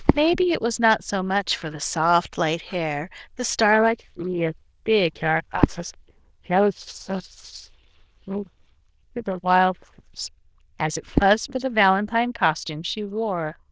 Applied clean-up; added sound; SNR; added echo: neural diffusion model UNIVERSE++.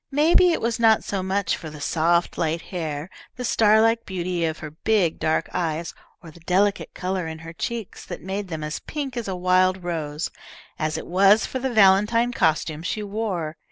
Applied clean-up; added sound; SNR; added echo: none; none; none; none.